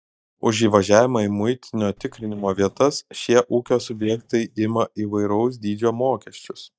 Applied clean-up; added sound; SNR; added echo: neural mask model DeepFilterNet 3.